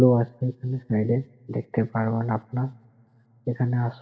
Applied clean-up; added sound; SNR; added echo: none; none; none; reverberation time 0.7 s.